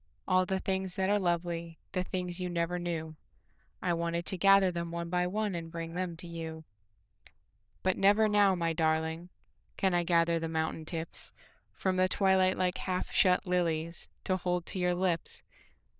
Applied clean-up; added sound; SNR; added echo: neural diffusion model UNIVERSE++.